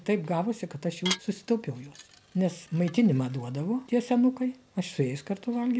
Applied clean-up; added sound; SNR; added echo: none; Dishes, pots, and pans / Glass; 13 dB; none.